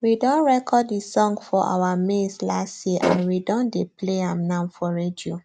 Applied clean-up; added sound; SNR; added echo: neural mask model RNNoise.